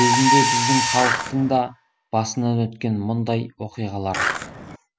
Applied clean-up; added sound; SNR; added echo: none; Mechanisms + Skateboard; 1 dB; none.